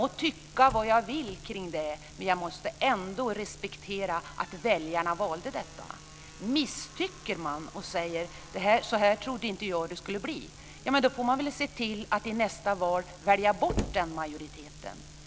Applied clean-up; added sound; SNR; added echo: none; Slam; 17 dB; none.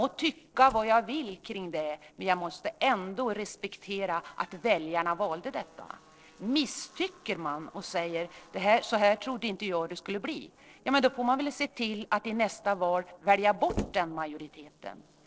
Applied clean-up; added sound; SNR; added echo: neural separator model SepFormer DNS4.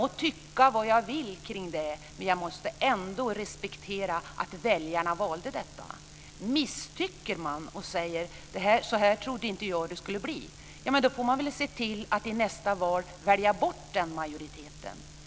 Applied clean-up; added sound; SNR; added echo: none; none; none; none.